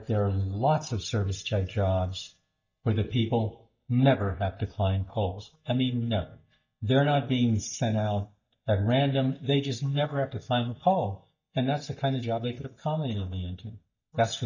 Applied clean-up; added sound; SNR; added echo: neural mask model DeepFilterNet 3.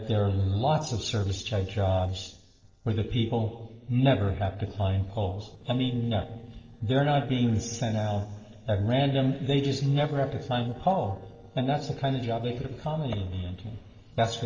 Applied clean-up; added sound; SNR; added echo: neural separator model SepFormer DNS4.